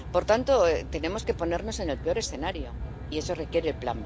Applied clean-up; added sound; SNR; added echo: none; Aircraft; 9 dB; none.